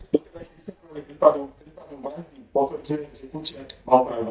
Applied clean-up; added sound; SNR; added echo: neural mask model DeepFilterNet 3.